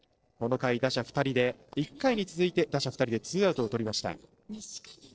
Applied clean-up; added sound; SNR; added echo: neural separator model SepFormer DNS4.